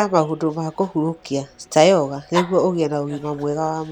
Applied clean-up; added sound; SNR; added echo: none; Dog; 16 dB; none.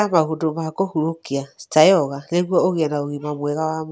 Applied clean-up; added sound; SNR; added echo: none; none; none; none.